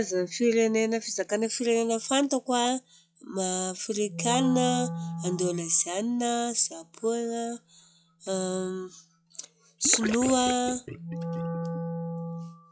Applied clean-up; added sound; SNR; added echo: classical method log-MMSE.